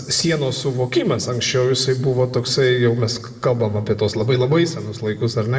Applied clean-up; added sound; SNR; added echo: none; none; none; reverberation time 1.0 s.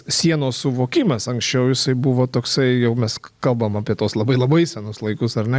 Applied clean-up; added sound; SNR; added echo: none; none; none; none.